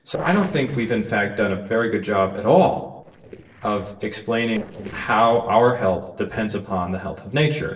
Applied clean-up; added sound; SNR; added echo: neural separator model SepFormer DNS4.